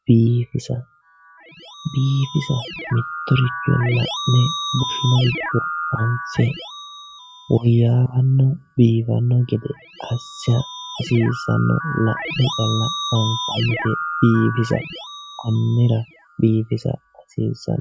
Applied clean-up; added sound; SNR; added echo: classical method log-MMSE.